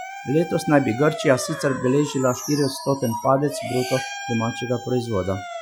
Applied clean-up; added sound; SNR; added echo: classical method Wiener filter.